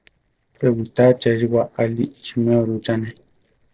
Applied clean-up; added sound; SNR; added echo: neural separator model SepFormer DNS4.